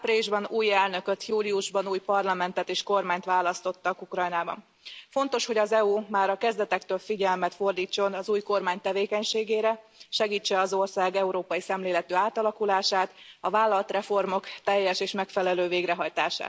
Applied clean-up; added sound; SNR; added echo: none; none; none; none.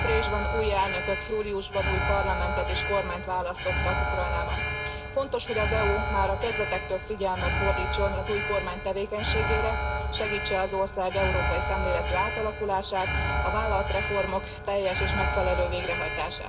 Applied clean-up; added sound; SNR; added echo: none; Alarm; -1 dB; reverberation time 1.6 s.